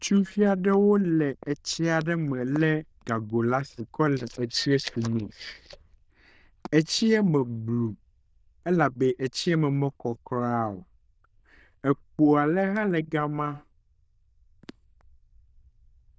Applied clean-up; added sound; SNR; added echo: neural diffusion model UNIVERSE++.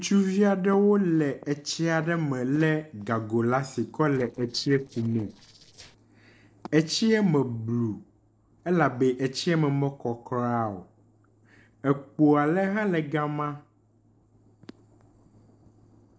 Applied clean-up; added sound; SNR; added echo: neural separator model SepFormer DNS4.